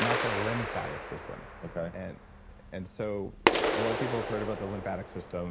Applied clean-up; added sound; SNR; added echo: none; Clapping; -3 dB; none.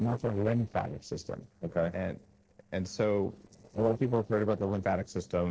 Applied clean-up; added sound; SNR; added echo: neural separator model SepFormer DNS4.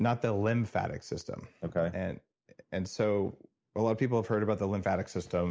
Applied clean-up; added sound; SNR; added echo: none; none; none; none.